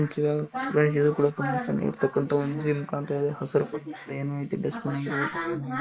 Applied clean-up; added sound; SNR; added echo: neural mask model Resemble Enhance denoiser.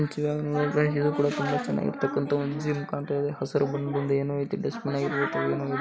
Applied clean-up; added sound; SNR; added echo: none; none; none; none.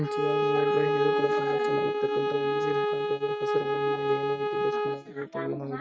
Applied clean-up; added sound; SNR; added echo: neural mask model RNNoise.